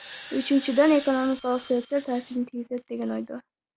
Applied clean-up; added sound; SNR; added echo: none; Glass; 12 dB; none.